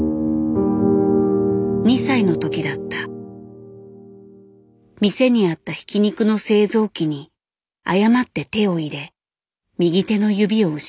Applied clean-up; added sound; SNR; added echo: none; none; none; none.